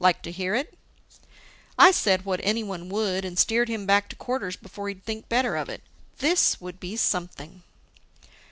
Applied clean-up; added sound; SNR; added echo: none; none; none; none.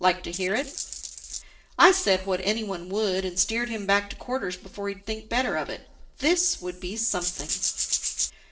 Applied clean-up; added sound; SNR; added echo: neural separator model SepFormer DNS4.